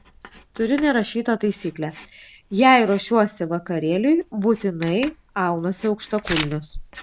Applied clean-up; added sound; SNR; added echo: none; Writing; 15 dB; none.